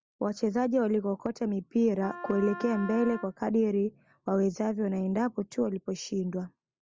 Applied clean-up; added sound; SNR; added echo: none; Wind instrument, woodwind instrument; 13 dB; none.